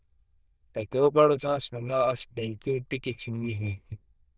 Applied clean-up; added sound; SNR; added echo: neural diffusion model UNIVERSE++.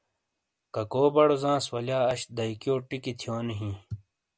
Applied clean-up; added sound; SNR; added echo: none; none; none; none.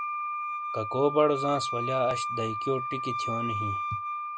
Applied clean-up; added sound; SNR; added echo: none; Wind instrument, woodwind instrument; 2 dB; none.